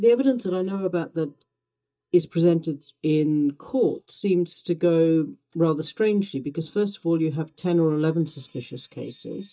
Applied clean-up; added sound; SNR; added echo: neural mask model DeepFilterNet 3.